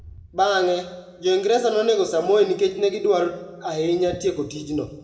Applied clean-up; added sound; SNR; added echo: none; none; none; reverberation time 1.0 s.